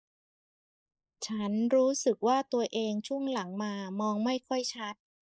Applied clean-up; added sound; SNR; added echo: neural mask model Resemble Enhance denoiser.